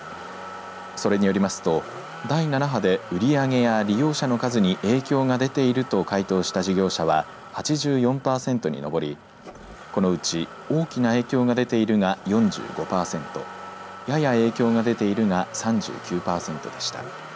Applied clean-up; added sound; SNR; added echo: none; Motor vehicle (road); 15 dB; none.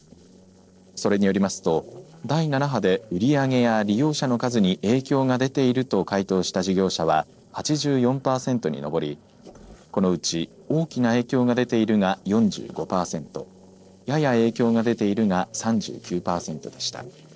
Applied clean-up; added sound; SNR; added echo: neural separator model SepFormer DNS4.